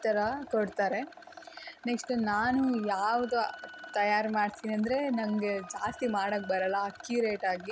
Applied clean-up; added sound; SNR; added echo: none; Rattle + Wind instrument, woodwind instrument; 17 dB; none.